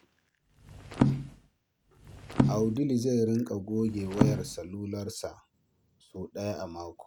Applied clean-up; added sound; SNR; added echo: none; Percussion; -2 dB; none.